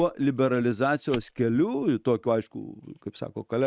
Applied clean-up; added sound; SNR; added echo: neural mask model RNNoise.